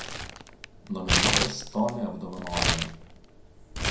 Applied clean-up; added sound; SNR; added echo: none; Crumpling, crinkling; -4 dB; reverberation time 0.5 s.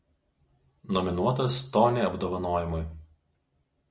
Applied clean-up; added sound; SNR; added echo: none; none; none; none.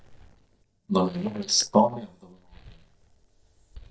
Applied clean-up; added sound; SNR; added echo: neural mask model DeepFilterNet 3.